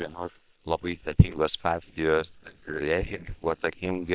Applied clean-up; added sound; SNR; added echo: neural separator model SepFormer WHAM!.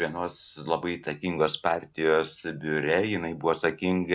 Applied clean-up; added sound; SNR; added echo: none; none; none; none.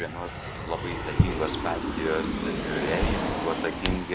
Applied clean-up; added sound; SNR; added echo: none; Drawer open or close + Aircraft; -3 dB; none.